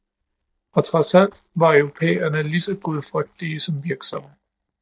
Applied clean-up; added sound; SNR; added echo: neural mask model DeepFilterNet 3.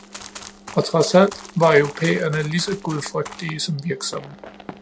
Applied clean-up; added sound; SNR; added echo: none; Run; 18 dB; none.